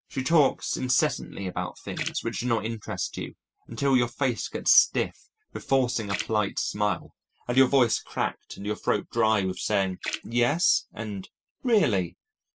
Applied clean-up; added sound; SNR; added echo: classical method spectral subtraction.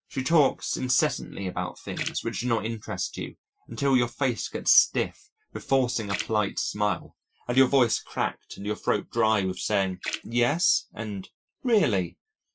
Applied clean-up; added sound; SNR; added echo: classical method Wiener filter.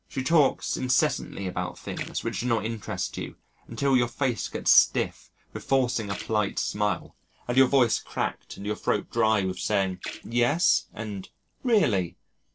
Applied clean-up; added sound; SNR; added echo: neural separator model SepFormer DNS4.